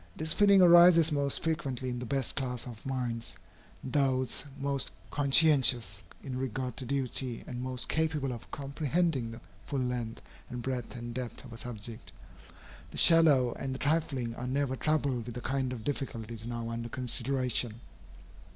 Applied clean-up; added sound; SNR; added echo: none; none; none; none.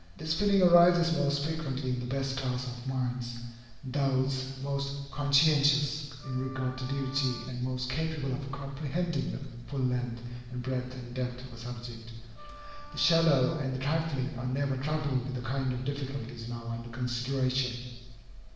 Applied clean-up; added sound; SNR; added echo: none; Wind instrument, woodwind instrument; 19 dB; reverberation time 1.2 s.